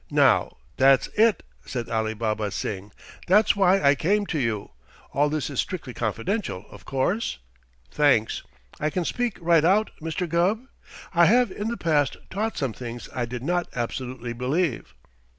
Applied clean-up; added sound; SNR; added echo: none; none; none; none.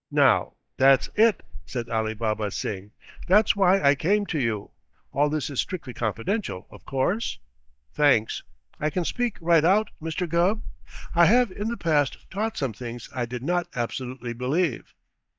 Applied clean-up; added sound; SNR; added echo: neural mask model DeepFilterNet 3.